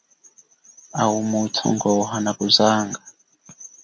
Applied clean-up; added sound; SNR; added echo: none; none; none; none.